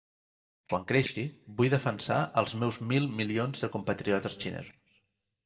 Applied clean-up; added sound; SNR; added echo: neural mask model DeepFilterNet 3.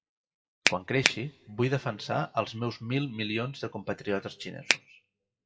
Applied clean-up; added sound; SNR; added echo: classical method WPE with log-MMSE.